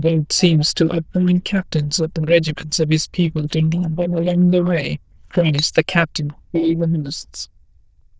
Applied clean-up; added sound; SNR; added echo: neural diffusion model UNIVERSE++.